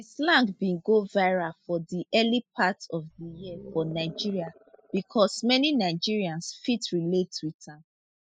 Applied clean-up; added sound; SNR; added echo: classical method spectral subtraction.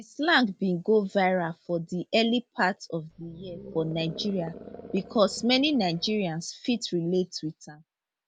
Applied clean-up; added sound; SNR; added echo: none; Animal; 17 dB; none.